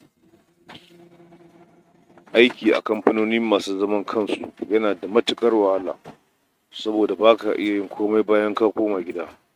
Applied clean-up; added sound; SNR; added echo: neural mask model RNNoise.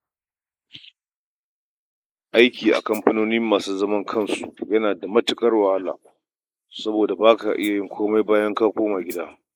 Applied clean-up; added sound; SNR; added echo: neural mask model Resemble Enhance denoiser.